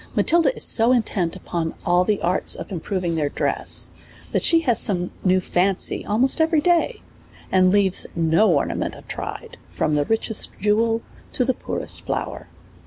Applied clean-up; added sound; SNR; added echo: none; none; none; none.